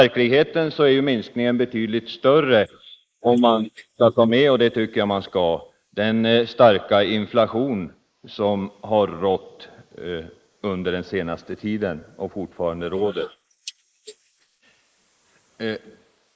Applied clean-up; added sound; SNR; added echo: neural mask model Resemble Enhance denoiser.